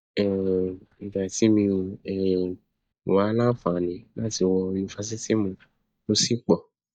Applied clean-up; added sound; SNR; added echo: neural mask model DeepFilterNet 3.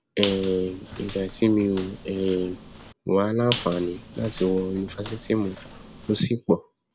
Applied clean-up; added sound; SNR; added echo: none; Squeak; 11 dB; none.